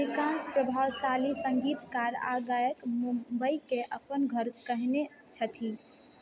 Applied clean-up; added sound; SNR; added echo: none; none; none; none.